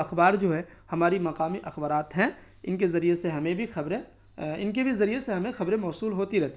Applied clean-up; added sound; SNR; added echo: none; none; none; none.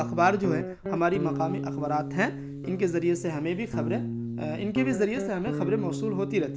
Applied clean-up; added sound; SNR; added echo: none; Guitar; 5 dB; none.